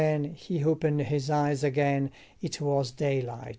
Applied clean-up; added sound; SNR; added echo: none; none; none; none.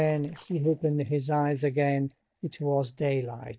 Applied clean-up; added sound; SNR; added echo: neural mask model DeepFilterNet 3.